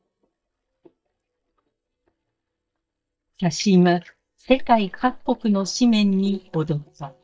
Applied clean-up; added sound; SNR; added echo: neural mask model DeepFilterNet 3.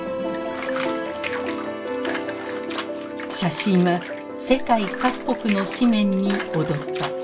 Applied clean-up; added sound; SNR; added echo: none; Bathtub (filling or washing) / Water; 11 dB; reverberation time 0.2 s.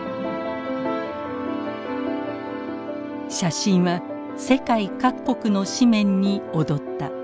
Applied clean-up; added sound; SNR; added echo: none; none; none; none.